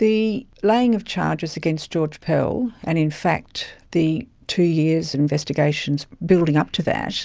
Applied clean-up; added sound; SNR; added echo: none; none; none; none.